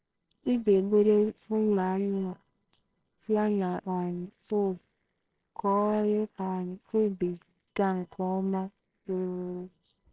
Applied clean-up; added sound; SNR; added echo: neural separator model SepFormer WHAMR!.